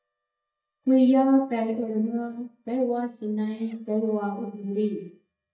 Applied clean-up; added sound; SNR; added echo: neural mask model DeepFilterNet 3.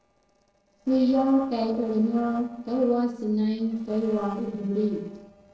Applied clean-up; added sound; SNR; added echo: neural separator model SepFormer DNS4.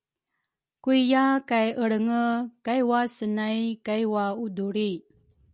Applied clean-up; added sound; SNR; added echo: none; none; none; none.